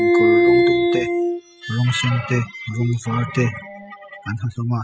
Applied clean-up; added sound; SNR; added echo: classical method spectral subtraction.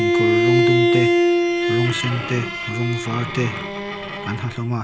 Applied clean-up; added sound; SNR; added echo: none; Bowed string instrument; -5 dB; none.